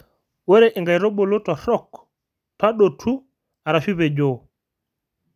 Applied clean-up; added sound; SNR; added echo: none; none; none; none.